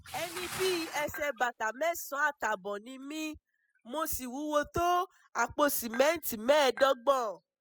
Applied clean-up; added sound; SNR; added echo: classical method spectral subtraction.